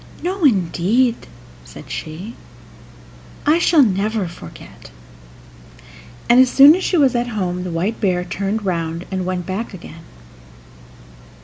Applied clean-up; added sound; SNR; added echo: none; none; none; none.